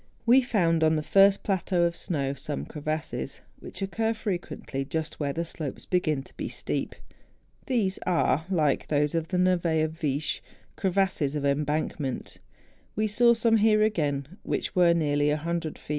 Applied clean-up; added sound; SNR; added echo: none; none; none; none.